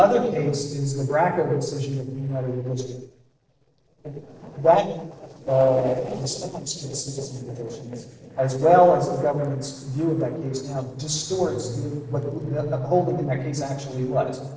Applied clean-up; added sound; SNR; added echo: neural separator model SepFormer DNS4.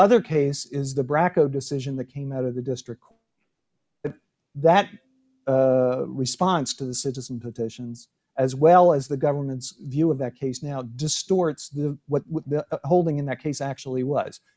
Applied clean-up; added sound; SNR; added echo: none; none; none; none.